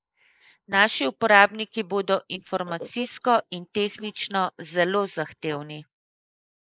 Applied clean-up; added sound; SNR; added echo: neural mask model Resemble Enhance denoiser.